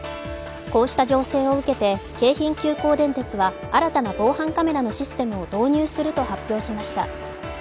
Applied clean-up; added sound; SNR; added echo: none; none; none; none.